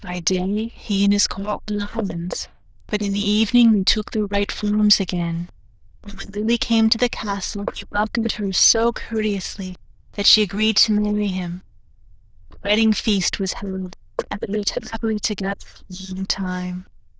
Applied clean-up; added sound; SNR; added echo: neural diffusion model UNIVERSE++.